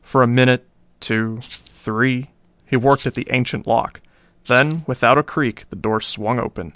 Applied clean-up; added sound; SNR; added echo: none; Rattle (instrument); 17 dB; none.